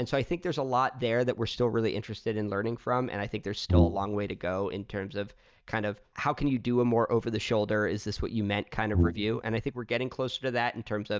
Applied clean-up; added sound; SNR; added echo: neural mask model DeepFilterNet 3.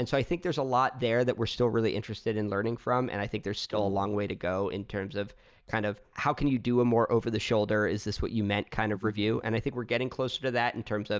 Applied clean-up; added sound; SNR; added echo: neural mask model Resemble Enhance denoiser.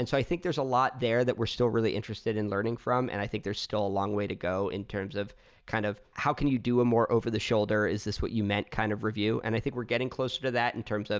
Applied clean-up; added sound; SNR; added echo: none; none; none; none.